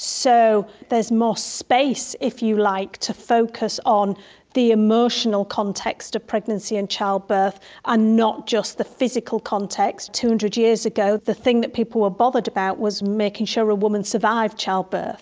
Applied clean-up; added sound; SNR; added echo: none; none; none; none.